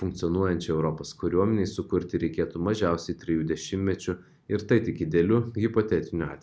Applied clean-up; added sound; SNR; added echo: none; none; none; none.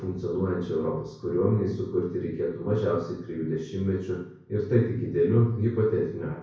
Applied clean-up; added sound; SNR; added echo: none; none; none; reverberation time 0.6 s.